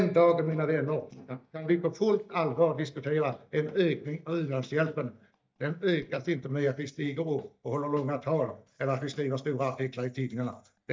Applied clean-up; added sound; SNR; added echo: neural mask model DeepFilterNet 3.